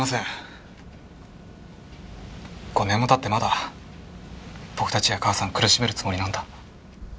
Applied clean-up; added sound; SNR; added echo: none; none; none; none.